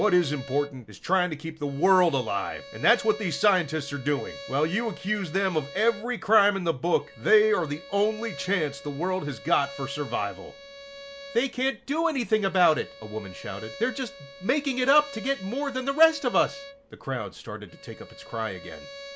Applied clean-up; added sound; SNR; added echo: none; Bowed string instrument; 18 dB; none.